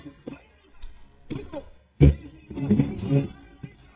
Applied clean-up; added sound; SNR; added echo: neural mask model DeepFilterNet 3.